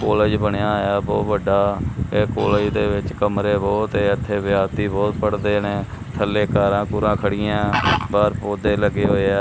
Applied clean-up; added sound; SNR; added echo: none; Fowl; 15 dB; none.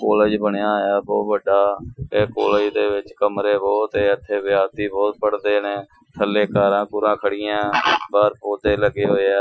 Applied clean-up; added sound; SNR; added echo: classical method Wiener filter.